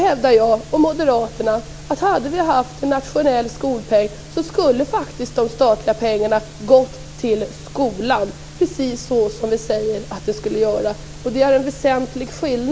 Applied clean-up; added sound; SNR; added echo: none; none; none; none.